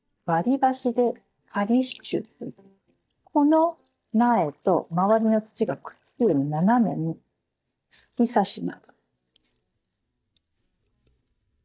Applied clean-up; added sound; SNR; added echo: neural mask model DeepFilterNet 3.